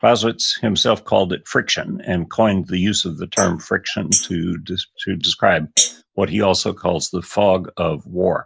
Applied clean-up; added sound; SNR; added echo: neural mask model Resemble Enhance denoiser.